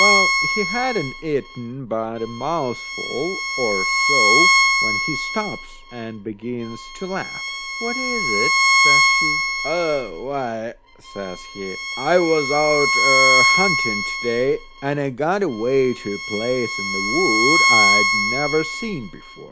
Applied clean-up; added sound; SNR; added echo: none; Bowed string instrument; -4 dB; none.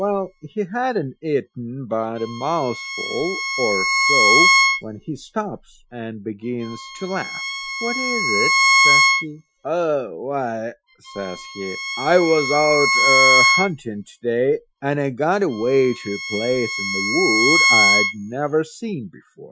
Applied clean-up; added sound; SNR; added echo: classical method Wiener filter.